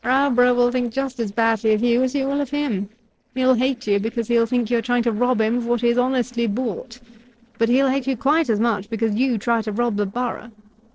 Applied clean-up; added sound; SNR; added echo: neural separator model SepFormer DNS4.